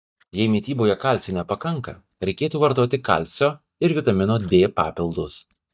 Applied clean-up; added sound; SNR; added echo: neural mask model DeepFilterNet 3.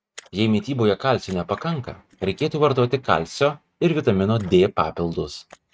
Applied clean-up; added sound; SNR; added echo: neural mask model RNNoise.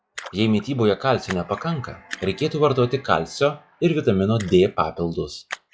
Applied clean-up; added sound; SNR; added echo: classical method log-MMSE.